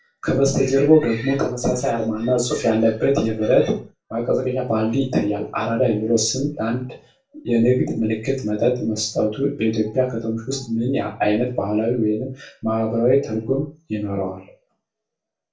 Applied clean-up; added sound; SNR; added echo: none; none; none; reverberation time 0.3 s.